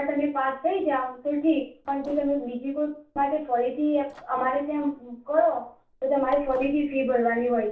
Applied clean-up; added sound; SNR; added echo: neural separator model SepFormer DNS4.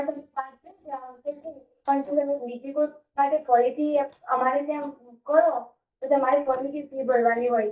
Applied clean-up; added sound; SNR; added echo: neural mask model DeepFilterNet 3.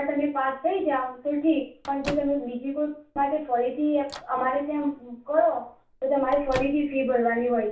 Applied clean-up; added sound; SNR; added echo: none; Microwave oven; 18 dB; reverberation time 0.3 s.